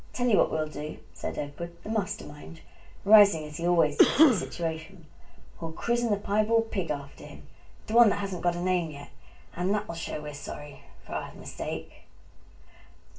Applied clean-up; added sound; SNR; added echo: none; Cough; -3 dB; reverberation time 0.2 s.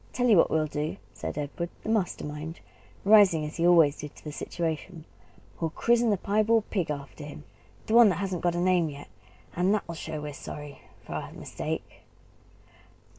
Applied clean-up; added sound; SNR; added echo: none; none; none; none.